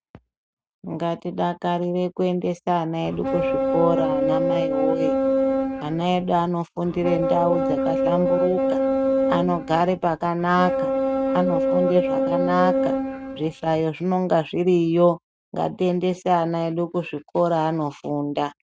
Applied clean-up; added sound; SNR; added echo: neural mask model RNNoise.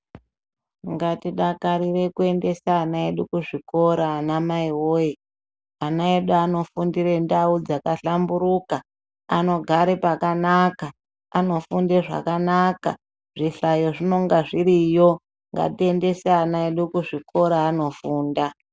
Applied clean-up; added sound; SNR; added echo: none; none; none; none.